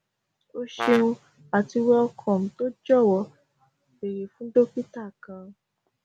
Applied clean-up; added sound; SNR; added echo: none; Brass instrument; 8 dB; none.